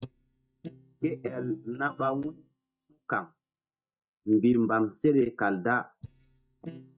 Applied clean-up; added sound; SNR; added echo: neural mask model DeepFilterNet 3.